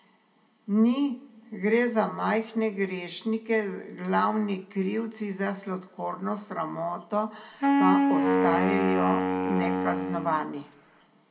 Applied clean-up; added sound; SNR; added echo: none; Wind instrument, woodwind instrument; -3 dB; reverberation time 1.0 s.